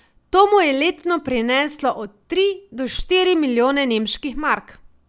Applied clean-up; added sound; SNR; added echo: none; none; none; none.